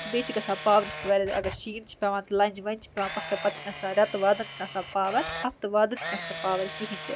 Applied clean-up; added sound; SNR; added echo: none; Camera; 11 dB; none.